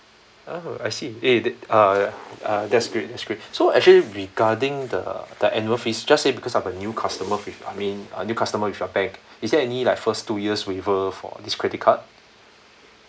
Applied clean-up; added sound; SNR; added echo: none; none; none; none.